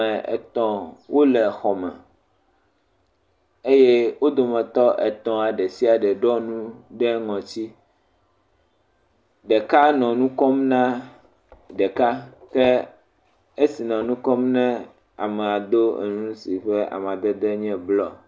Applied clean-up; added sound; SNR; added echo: none; none; none; none.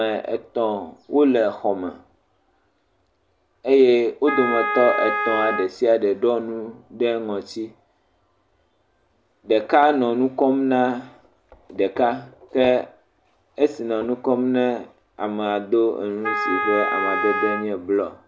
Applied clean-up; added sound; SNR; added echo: none; Wind instrument, woodwind instrument; 3 dB; none.